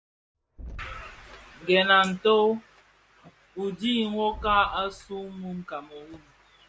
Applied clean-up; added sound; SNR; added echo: none; Boom; 19 dB; none.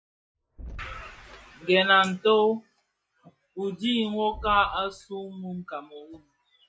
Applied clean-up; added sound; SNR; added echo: classical method log-MMSE.